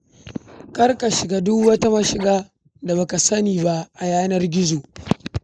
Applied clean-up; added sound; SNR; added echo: neural mask model Resemble Enhance denoiser.